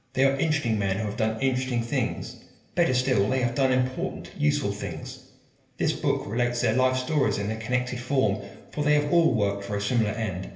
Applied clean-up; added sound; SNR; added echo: none; none; none; reverberation time 1.4 s.